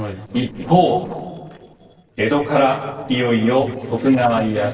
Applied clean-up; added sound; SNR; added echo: neural separator model SepFormer DNS4.